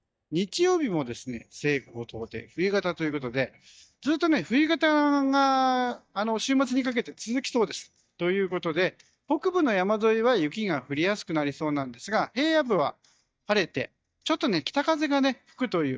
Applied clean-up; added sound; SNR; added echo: neural mask model DeepFilterNet 3.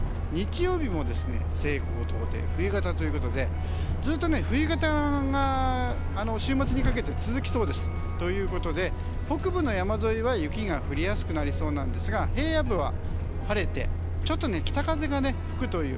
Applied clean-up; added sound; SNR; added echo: none; Truck; -2 dB; none.